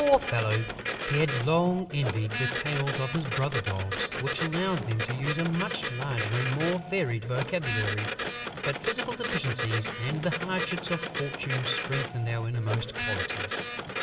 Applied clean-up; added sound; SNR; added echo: none; Printer; 3 dB; reverberation time 1.7 s.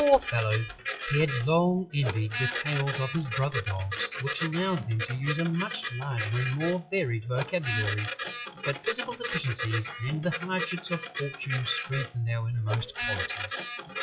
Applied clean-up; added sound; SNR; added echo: classical method WPE with log-MMSE.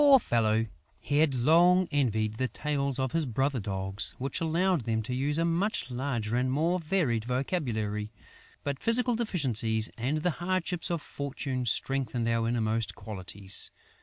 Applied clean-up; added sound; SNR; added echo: none; none; none; none.